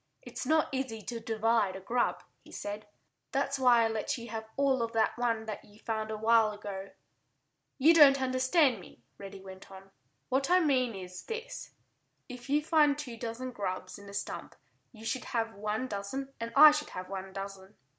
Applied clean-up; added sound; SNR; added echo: none; none; none; none.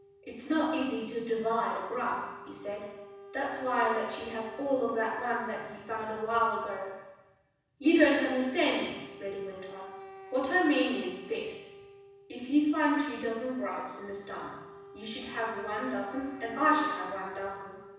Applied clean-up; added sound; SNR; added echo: none; Wind instrument, woodwind instrument; 18 dB; reverberation time 1.1 s.